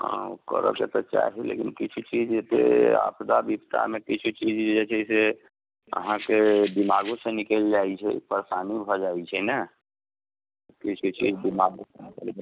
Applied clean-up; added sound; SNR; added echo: none; Rattle; 17 dB; none.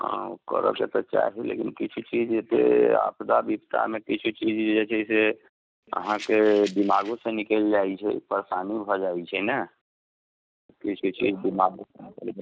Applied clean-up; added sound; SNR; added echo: neural mask model RNNoise.